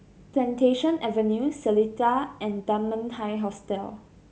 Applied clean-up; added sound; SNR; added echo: none; none; none; none.